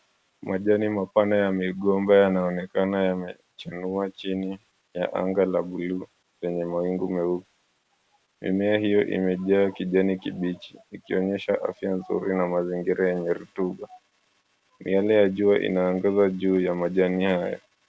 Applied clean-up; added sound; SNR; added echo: none; none; none; none.